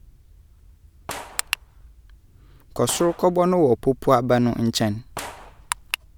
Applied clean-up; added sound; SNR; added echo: none; Gunshot, gunfire; 19 dB; none.